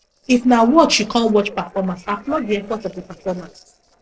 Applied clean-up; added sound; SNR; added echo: neural separator model SepFormer DNS4.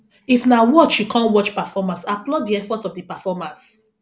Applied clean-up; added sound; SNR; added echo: none; none; none; none.